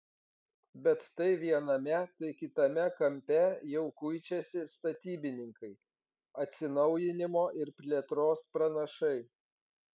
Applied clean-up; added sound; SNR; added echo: none; none; none; none.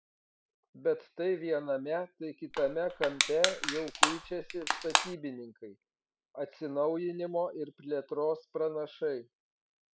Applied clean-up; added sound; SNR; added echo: none; Crushing; -2 dB; none.